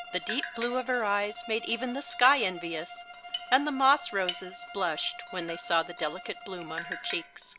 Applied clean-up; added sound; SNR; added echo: none; Drip + Bowed string instrument; 11 dB; none.